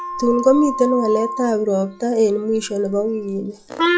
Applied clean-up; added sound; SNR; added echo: classical method log-MMSE.